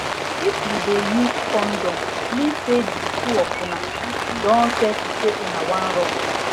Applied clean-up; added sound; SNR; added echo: none; Rain; 1 dB; none.